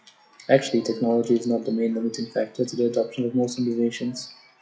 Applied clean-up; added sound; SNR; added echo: classical method WPE with log-MMSE.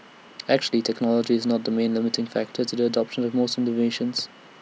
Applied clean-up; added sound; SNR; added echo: none; none; none; none.